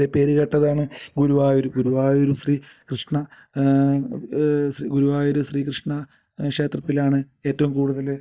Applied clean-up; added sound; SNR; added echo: neural mask model DeepFilterNet 3.